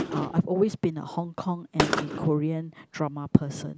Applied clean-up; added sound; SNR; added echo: none; Gunshot, gunfire; 7 dB; none.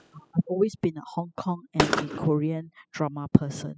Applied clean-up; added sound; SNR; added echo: classical method spectral subtraction.